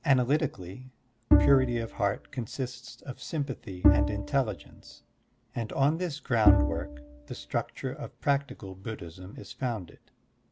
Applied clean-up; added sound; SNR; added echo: none; Bowed string instrument; -2 dB; none.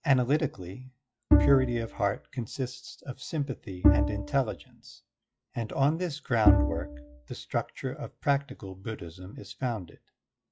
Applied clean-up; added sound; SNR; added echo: classical method log-MMSE.